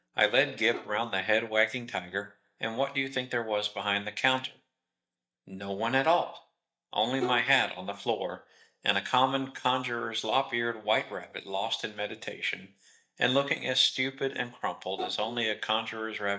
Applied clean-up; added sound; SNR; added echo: neural mask model DeepFilterNet 3.